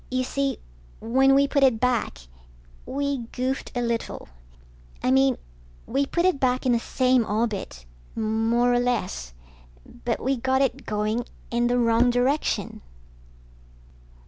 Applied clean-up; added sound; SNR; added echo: none; none; none; none.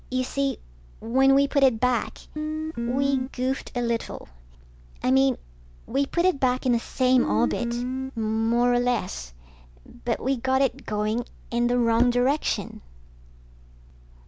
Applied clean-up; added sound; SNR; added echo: none; Guitar; 3 dB; none.